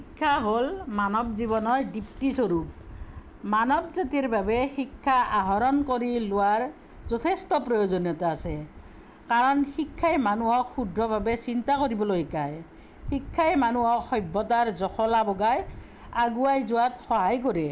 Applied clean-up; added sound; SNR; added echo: none; none; none; none.